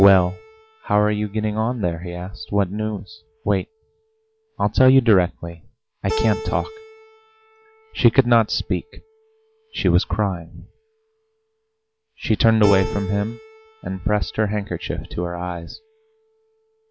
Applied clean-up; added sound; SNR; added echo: none; Keyboard (musical); 15 dB; none.